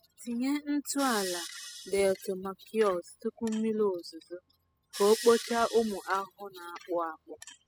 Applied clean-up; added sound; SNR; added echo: classical method spectral subtraction.